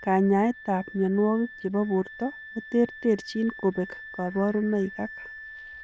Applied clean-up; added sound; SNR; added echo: neural diffusion model UNIVERSE++.